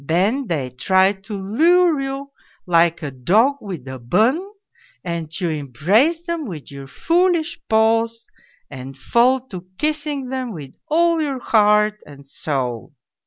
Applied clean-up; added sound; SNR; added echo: none; none; none; none.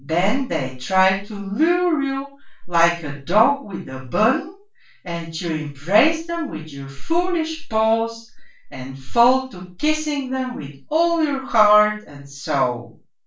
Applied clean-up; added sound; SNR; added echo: none; none; none; reverberation time 0.3 s.